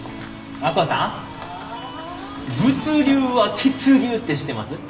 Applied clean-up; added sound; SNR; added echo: none; Walk, footsteps; 20 dB; reverberation time 1.0 s.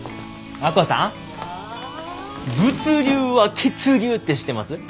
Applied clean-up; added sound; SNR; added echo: none; none; none; none.